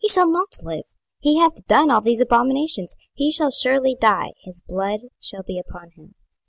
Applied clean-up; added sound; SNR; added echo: none; none; none; none.